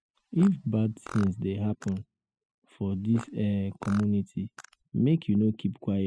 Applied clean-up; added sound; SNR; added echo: classical method spectral subtraction.